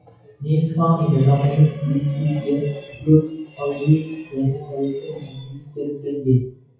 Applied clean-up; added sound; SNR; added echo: classical method WPE with log-MMSE.